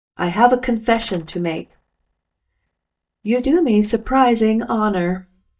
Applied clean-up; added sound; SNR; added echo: neural mask model DeepFilterNet 3.